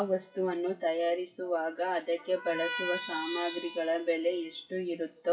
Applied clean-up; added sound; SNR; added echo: classical method WPE with log-MMSE.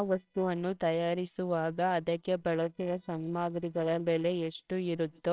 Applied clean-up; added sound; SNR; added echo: neural separator model SepFormer WHAMR!.